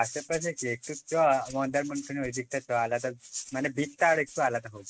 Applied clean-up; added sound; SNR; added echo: neural mask model RNNoise.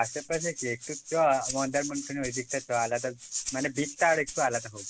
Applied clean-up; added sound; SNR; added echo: none; Rattle (instrument); 9 dB; none.